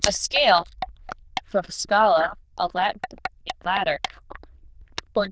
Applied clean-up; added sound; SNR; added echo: neural diffusion model UNIVERSE++.